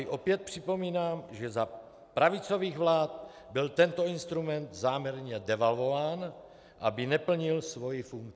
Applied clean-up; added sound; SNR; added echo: none; none; none; none.